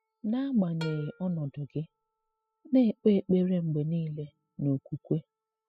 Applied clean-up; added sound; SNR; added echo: classical method spectral subtraction.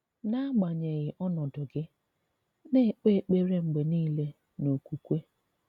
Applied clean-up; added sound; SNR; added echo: none; none; none; none.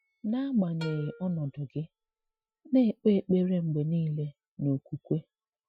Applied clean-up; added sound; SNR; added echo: classical method Wiener filter.